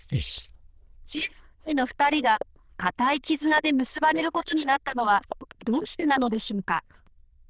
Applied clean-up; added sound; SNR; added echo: neural diffusion model UNIVERSE++.